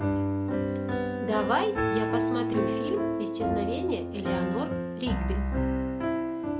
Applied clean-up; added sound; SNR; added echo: none; Piano; -5 dB; none.